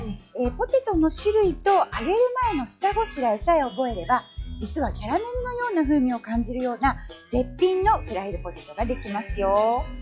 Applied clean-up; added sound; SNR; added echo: classical method log-MMSE.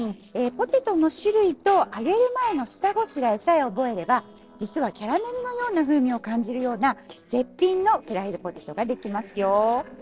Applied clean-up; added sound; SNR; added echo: neural separator model SepFormer DNS4.